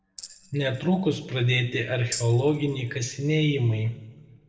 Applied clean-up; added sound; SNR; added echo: neural separator model SepFormer DNS4.